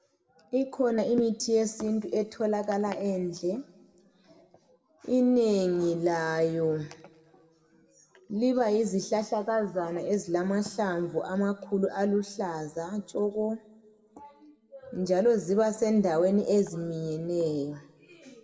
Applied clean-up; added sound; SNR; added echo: none; none; none; reverberation time 1.4 s.